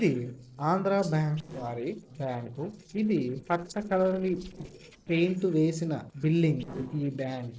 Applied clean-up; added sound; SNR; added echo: neural separator model SepFormer DNS4.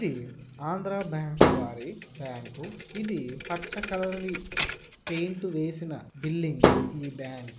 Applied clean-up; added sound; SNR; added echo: none; Thump, thud; -3 dB; none.